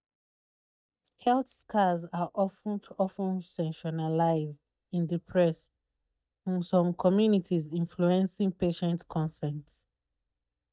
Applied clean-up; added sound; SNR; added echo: neural mask model DeepFilterNet 3.